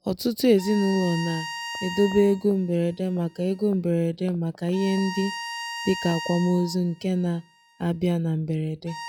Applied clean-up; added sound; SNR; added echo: classical method log-MMSE.